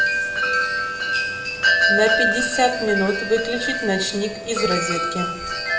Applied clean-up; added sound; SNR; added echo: none; Wind chime; -3 dB; reverberation time 0.7 s.